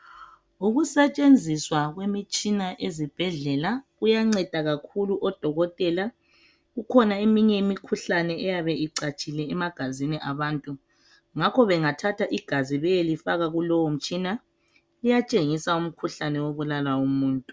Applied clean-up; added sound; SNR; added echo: none; none; none; none.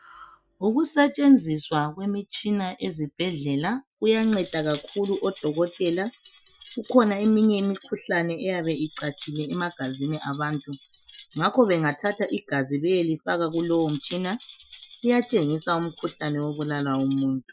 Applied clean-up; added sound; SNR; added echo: classical method Wiener filter.